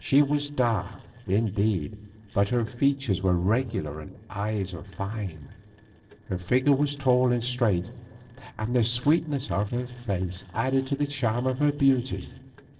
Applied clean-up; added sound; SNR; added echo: neural separator model SepFormer DNS4.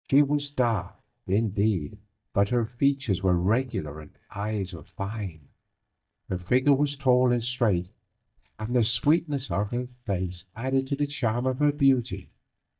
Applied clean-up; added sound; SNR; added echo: neural mask model DeepFilterNet 3.